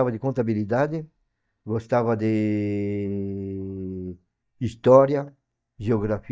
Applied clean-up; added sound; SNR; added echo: neural mask model DeepFilterNet 3.